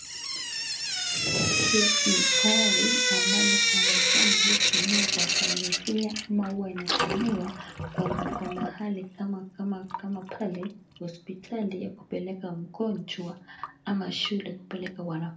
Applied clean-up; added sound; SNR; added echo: none; Drip / Sink (filling or washing); -4 dB; reverberation time 0.3 s.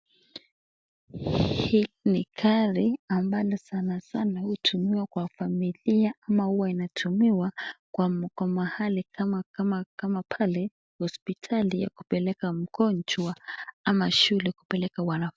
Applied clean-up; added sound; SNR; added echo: none; none; none; none.